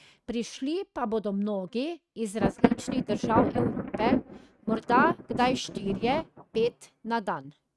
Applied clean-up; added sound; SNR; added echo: neural mask model RNNoise.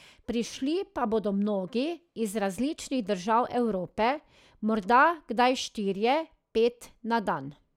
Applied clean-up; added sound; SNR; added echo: none; none; none; none.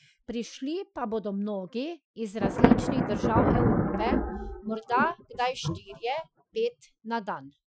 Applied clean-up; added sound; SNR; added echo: classical method Wiener filter.